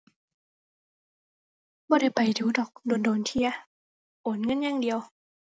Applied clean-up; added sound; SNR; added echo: none; none; none; none.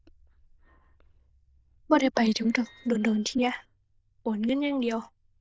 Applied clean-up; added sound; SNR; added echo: neural diffusion model UNIVERSE++.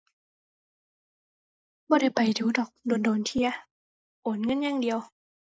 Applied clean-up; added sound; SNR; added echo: neural mask model Resemble Enhance denoiser.